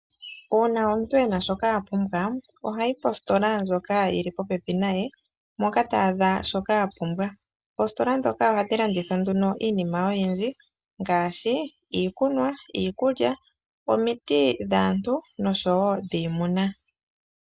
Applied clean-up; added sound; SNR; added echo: none; none; none; none.